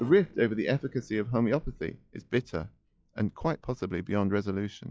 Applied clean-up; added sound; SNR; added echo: classical method log-MMSE.